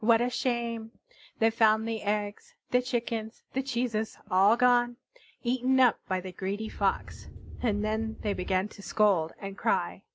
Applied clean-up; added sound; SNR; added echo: none; Wind; 11 dB; none.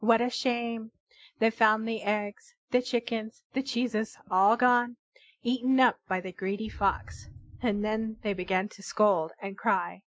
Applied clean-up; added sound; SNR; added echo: classical method Wiener filter.